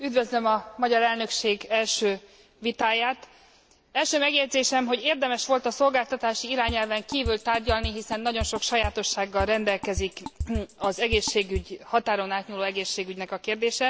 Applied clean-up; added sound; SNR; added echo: none; Drum kit; 9 dB; none.